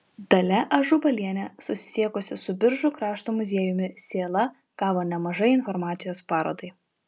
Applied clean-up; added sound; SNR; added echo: none; none; none; none.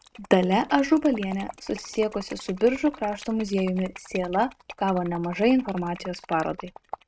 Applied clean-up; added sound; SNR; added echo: neural mask model RNNoise.